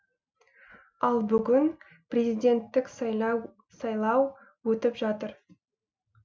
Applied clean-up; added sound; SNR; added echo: none; none; none; none.